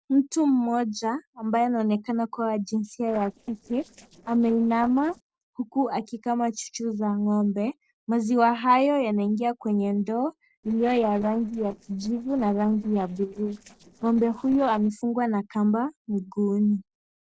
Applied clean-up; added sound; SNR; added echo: neural separator model SepFormer DNS4.